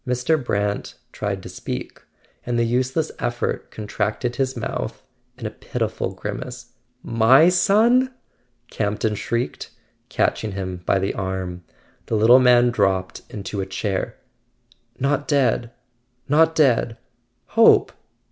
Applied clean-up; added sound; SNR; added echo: none; none; none; none.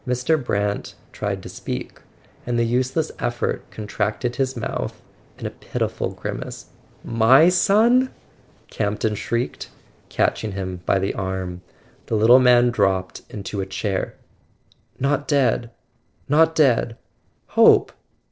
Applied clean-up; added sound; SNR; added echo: neural separator model SepFormer DNS4.